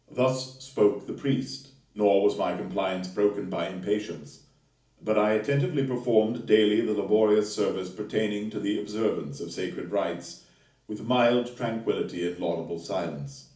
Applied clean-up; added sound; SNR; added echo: none; none; none; reverberation time 0.4 s.